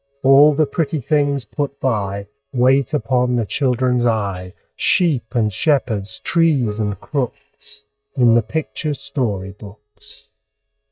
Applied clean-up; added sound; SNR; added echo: neural mask model DeepFilterNet 3.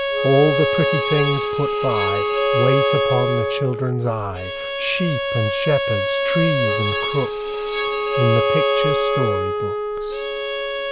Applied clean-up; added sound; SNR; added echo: none; Bowed string instrument + Wind instrument, woodwind instrument; -2 dB; none.